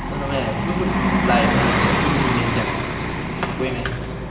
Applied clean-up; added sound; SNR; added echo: none; Bus; -4 dB; reverberation time 2.3 s.